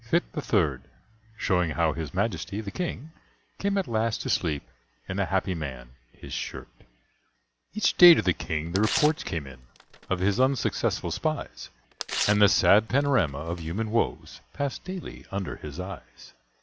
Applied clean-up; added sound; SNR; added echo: none; Tearing; 10 dB; none.